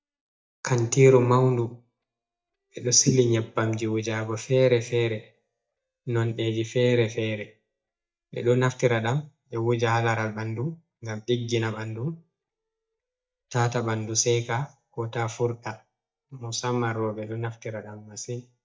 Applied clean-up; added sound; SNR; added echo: neural mask model DeepFilterNet 3.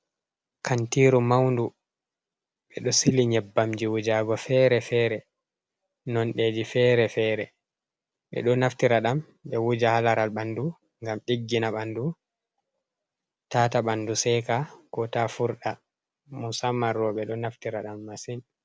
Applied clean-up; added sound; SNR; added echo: none; none; none; none.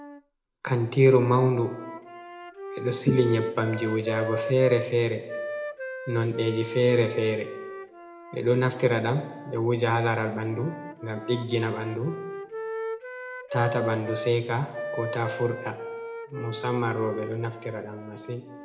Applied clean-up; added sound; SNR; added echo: none; Wind instrument, woodwind instrument; 10 dB; reverberation time 0.6 s.